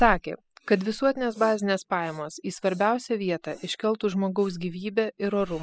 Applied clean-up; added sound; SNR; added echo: classical method spectral subtraction.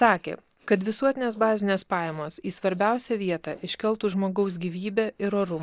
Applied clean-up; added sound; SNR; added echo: neural separator model SepFormer DNS4.